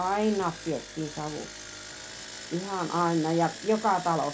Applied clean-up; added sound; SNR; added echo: none; Engine; 13 dB; none.